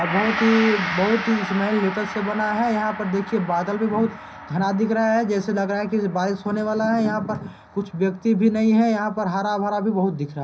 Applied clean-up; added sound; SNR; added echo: none; Gong; 11 dB; reverberation time 0.5 s.